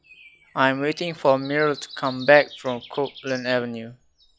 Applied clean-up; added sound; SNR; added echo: classical method log-MMSE.